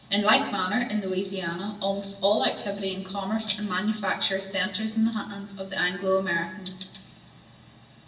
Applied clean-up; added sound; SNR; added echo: none; none; none; reverberation time 0.9 s.